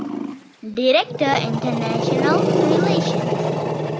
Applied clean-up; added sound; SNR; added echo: none; Growling; -2 dB; none.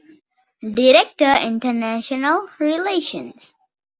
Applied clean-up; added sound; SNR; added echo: none; none; none; none.